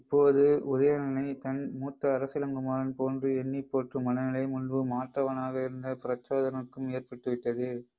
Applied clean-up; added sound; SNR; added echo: none; none; none; none.